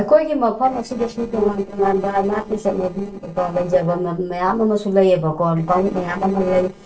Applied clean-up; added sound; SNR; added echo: neural separator model SepFormer DNS4.